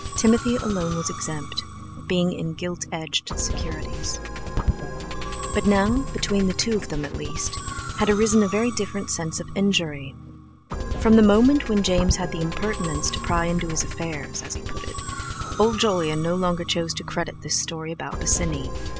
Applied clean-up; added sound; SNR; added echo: none; Musical instrument; 6 dB; none.